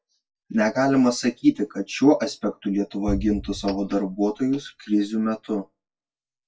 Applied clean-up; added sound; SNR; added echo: classical method WPE with log-MMSE.